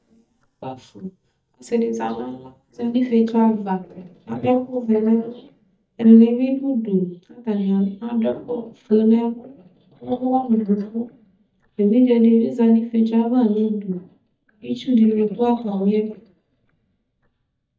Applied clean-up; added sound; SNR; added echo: neural mask model DeepFilterNet 3.